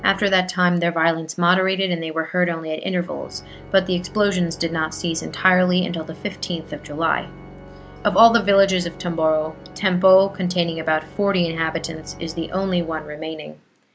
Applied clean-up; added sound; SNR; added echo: none; Organ; 19 dB; none.